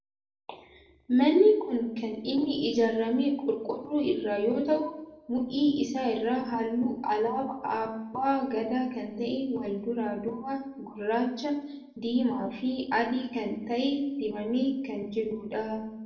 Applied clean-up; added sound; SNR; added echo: none; none; none; reverberation time 0.6 s.